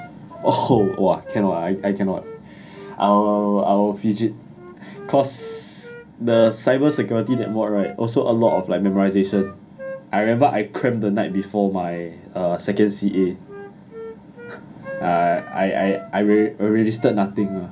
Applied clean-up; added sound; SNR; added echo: none; Wind instrument, woodwind instrument; 19 dB; reverberation time 0.3 s.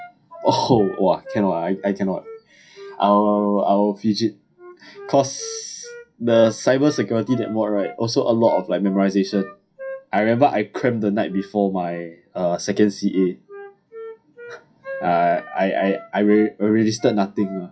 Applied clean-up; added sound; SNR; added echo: classical method WPE with log-MMSE.